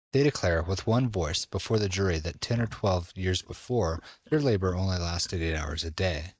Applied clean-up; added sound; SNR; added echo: neural mask model DeepFilterNet 3.